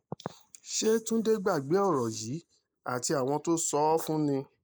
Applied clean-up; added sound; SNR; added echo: neural mask model Resemble Enhance denoiser.